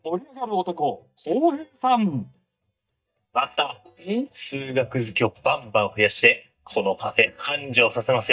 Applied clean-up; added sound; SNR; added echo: neural mask model DeepFilterNet 3.